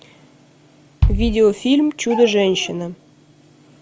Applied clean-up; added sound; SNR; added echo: none; Bass drum; 4 dB; none.